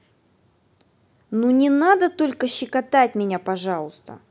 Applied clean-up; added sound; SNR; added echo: none; none; none; none.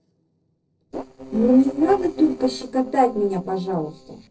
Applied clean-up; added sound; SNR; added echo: neural separator model SepFormer DNS4.